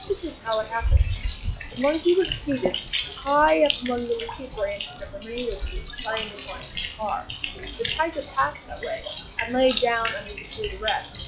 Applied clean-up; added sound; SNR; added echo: classical method log-MMSE.